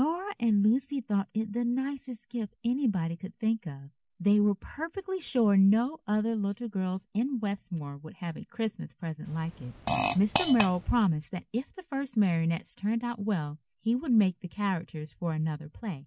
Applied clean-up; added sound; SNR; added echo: none; Fart; 4 dB; none.